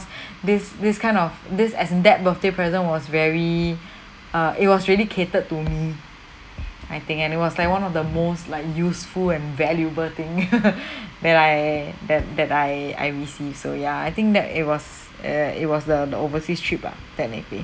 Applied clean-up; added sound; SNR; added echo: none; none; none; none.